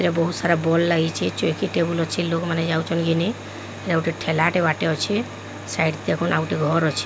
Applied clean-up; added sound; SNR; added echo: none; none; none; none.